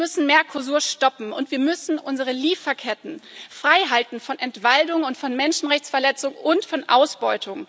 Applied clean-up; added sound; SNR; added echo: none; none; none; none.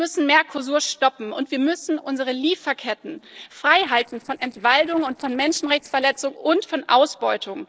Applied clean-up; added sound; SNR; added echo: neural separator model SepFormer DNS4.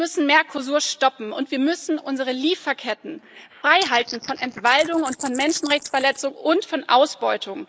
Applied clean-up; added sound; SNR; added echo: neural mask model Resemble Enhance denoiser.